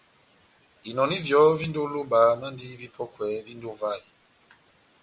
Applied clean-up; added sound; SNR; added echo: none; none; none; none.